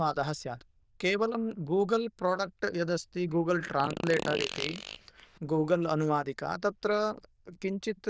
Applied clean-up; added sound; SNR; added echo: neural diffusion model UNIVERSE++.